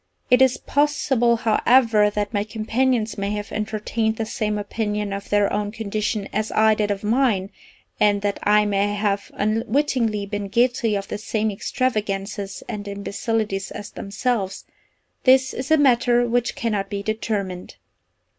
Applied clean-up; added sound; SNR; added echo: none; none; none; none.